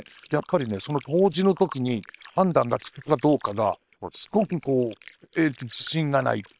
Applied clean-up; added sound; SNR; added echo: neural separator model SepFormer WHAM!.